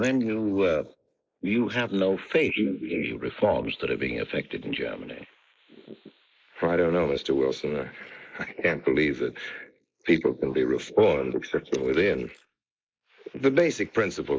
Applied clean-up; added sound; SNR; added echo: neural mask model Resemble Enhance denoiser.